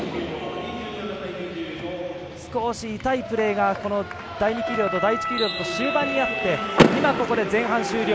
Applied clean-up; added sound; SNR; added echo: none; Door / Car; 5 dB; none.